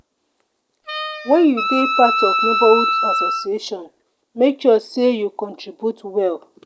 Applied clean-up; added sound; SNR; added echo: none; Wind instrument, woodwind instrument; 1 dB; none.